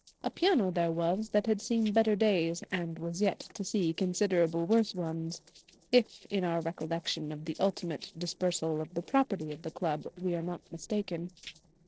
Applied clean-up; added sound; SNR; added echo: neural separator model SepFormer DNS4.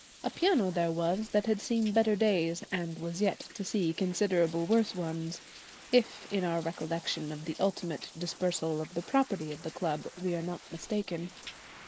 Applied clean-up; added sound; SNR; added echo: neural mask model Resemble Enhance denoiser.